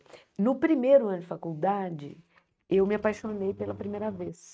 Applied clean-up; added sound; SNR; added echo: neural mask model RNNoise.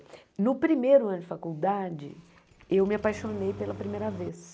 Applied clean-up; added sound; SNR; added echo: none; Engine starting; 16 dB; none.